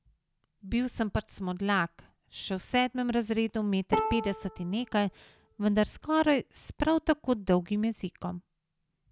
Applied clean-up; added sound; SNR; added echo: none; Bowed string instrument; 7 dB; none.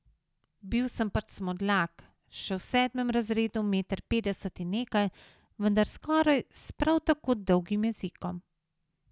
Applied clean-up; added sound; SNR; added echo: none; none; none; none.